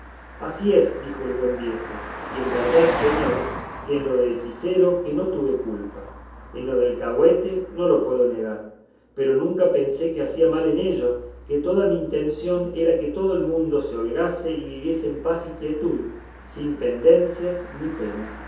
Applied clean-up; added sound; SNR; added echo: none; Car passing by; 14 dB; reverberation time 0.7 s.